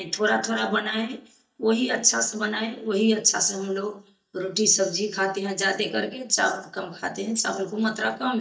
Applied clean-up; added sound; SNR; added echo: neural mask model DeepFilterNet 3.